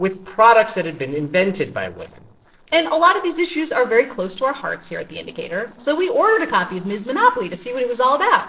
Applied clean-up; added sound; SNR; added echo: neural separator model SepFormer DNS4.